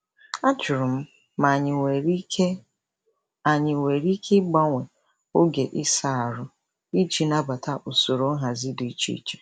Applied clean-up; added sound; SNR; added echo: none; none; none; none.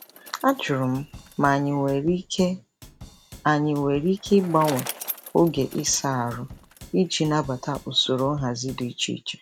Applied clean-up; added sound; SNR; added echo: none; Bicycle + Drum / Drum kit; 17 dB; none.